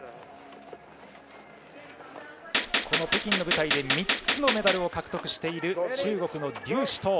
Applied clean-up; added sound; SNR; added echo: none; Gunshot, gunfire; -2 dB; none.